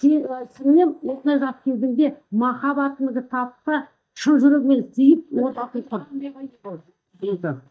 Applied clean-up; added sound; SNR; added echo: neural mask model DeepFilterNet 3.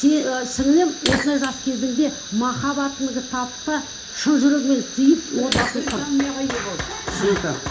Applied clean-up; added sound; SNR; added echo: none; Fire; 9 dB; reverberation time 0.4 s.